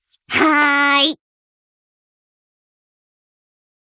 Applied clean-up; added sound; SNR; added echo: neural mask model Resemble Enhance denoiser.